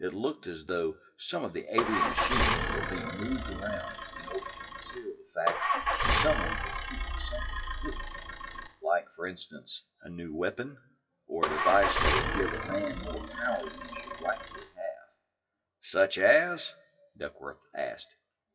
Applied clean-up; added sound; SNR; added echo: classical method WPE with log-MMSE.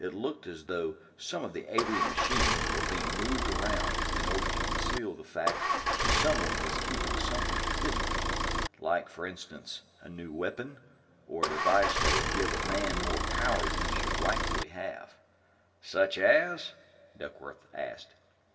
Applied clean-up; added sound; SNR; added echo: none; Idling / Engine starting / Motor vehicle (road); -5 dB; reverberation time 2.7 s.